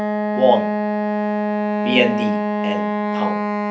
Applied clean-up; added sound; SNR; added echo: none; Wind instrument, woodwind instrument; -3 dB; reverberation time 0.3 s.